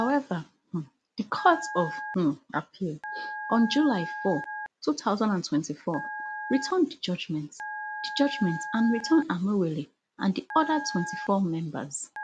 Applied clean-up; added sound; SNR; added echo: none; Telephone; 11 dB; none.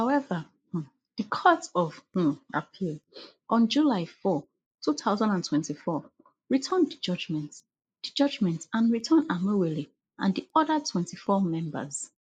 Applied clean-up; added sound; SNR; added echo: neural mask model Resemble Enhance denoiser.